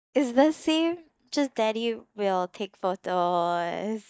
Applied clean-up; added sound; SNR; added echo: neural mask model DeepFilterNet 3.